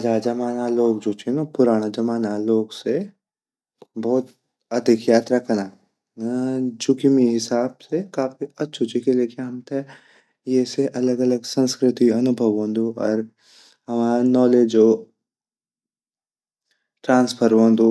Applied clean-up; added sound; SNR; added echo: none; none; none; none.